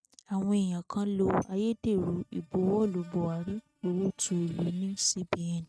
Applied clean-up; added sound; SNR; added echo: neural mask model RNNoise.